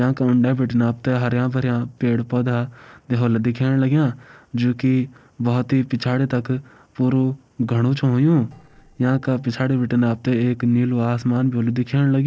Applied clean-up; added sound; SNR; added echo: neural separator model SepFormer DNS4.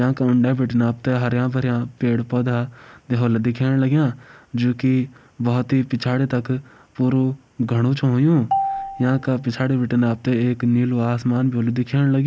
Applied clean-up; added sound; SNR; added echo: none; Marimba, xylophone; 9 dB; none.